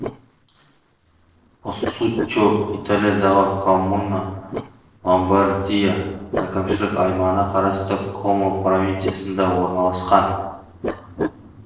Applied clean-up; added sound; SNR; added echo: neural separator model SepFormer DNS4.